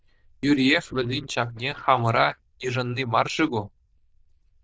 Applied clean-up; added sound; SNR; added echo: neural diffusion model UNIVERSE++.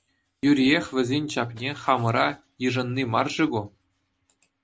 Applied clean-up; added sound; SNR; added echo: none; none; none; none.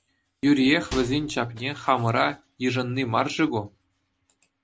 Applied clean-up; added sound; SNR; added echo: none; Microwave oven; 11 dB; none.